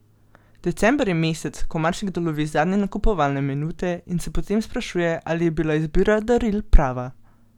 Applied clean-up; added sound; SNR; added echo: none; none; none; none.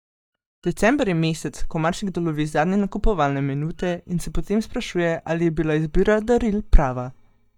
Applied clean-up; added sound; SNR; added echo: neural mask model DeepFilterNet 3.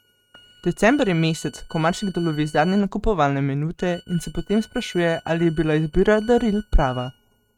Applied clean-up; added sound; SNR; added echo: neural mask model RNNoise.